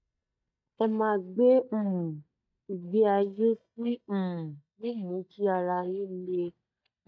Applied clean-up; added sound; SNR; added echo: neural mask model DeepFilterNet 3.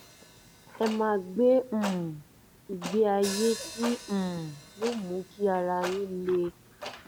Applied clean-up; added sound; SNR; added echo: none; Hi-hat + Clock; 13 dB; none.